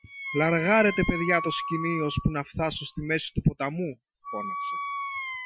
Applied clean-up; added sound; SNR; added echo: classical method Wiener filter.